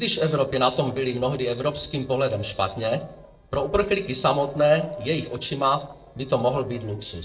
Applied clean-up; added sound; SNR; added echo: neural separator model SepFormer DNS4.